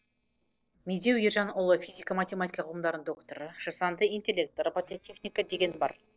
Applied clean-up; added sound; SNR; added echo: neural separator model SepFormer DNS4.